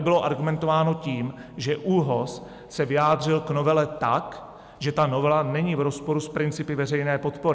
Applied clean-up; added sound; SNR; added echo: none; none; none; none.